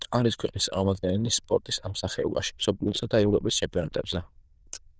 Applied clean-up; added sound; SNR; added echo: neural diffusion model UNIVERSE++.